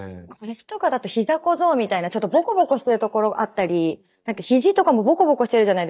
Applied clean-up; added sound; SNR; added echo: neural mask model DeepFilterNet 3.